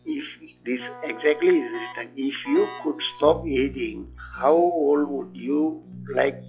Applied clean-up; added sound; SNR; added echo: classical method log-MMSE.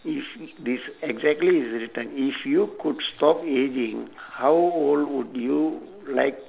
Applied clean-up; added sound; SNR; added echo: none; none; none; none.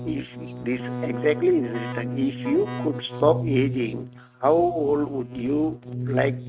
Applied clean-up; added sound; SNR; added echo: neural mask model RNNoise.